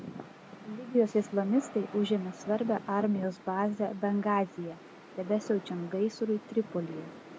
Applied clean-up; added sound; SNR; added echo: none; Rain; 15 dB; none.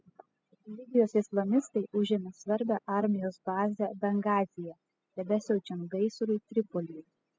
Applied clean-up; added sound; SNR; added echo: classical method spectral subtraction.